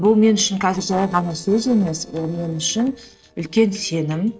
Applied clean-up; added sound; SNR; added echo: neural separator model SepFormer DNS4.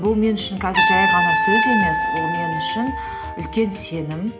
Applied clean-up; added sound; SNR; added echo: none; Trumpet; -1 dB; none.